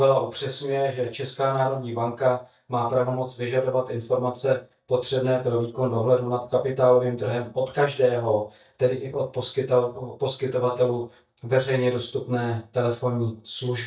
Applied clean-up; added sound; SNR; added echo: neural mask model DeepFilterNet 3.